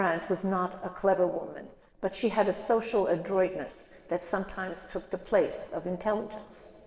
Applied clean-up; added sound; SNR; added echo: neural separator model SepFormer DNS4.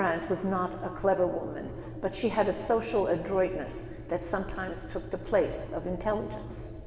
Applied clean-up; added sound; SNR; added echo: none; Engine; 11 dB; reverberation time 2.4 s.